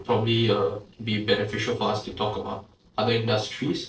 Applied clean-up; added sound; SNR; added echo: neural separator model SepFormer DNS4.